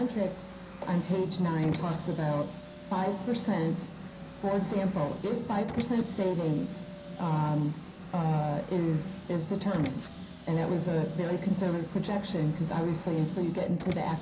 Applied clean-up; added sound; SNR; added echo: none; Car; 16 dB; reverberation time 0.3 s.